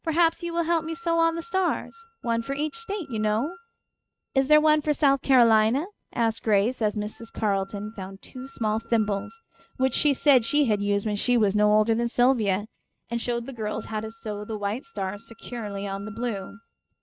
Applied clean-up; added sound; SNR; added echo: neural mask model RNNoise.